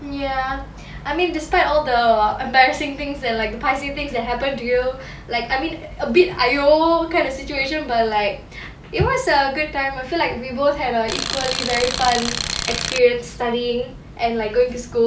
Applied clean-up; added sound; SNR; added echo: none; Tools; 5 dB; none.